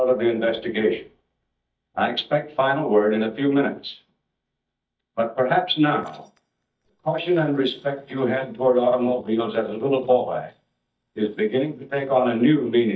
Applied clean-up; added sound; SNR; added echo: neural mask model DeepFilterNet 3.